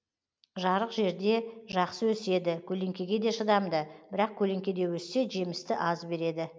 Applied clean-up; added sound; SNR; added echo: none; none; none; none.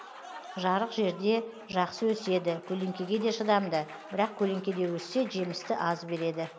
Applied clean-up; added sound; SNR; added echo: none; Applause; 17 dB; none.